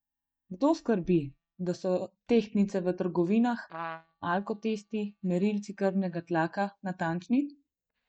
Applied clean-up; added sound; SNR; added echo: neural mask model DeepFilterNet 3.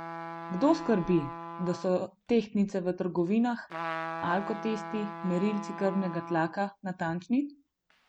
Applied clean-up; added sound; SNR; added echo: none; Trumpet; 11 dB; none.